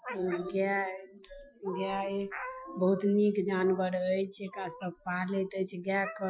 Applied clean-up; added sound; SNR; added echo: classical method Wiener filter.